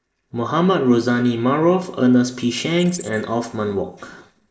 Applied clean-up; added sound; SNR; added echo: neural separator model SepFormer DNS4.